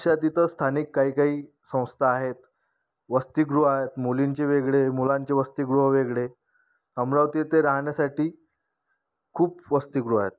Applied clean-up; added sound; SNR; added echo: none; none; none; none.